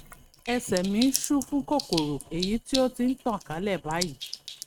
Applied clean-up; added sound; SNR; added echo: neural mask model RNNoise.